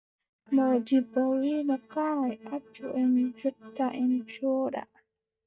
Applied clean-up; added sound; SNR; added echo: neural mask model DeepFilterNet 3.